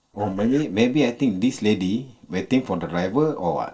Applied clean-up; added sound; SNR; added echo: neural separator model SepFormer DNS4.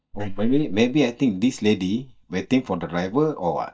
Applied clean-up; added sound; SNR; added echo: neural mask model DeepFilterNet 3.